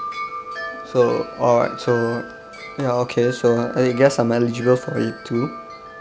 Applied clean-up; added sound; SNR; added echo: none; Wind chime; 13 dB; none.